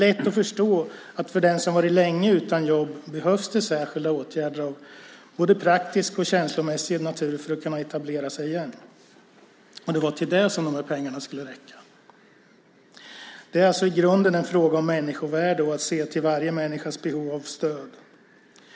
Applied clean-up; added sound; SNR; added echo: none; none; none; none.